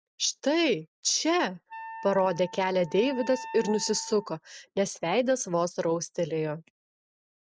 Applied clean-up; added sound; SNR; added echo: none; Wind instrument, woodwind instrument; 14 dB; none.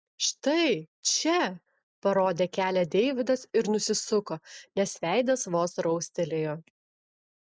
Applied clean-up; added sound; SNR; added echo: none; none; none; none.